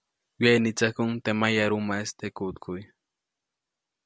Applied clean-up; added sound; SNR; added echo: none; none; none; none.